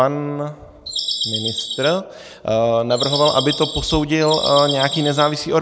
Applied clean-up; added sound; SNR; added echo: none; Bird vocalization, bird call, bird song; 5 dB; none.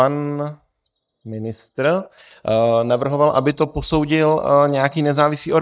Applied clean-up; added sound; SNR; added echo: neural mask model DeepFilterNet 3.